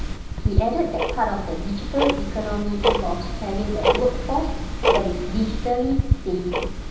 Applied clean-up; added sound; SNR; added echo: none; Tick-tock; -2 dB; reverberation time 0.9 s.